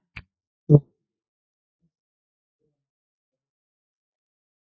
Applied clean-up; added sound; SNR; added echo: neural mask model DeepFilterNet 3.